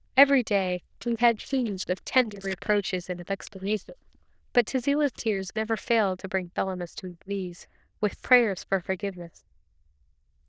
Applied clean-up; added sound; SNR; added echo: neural diffusion model UNIVERSE++.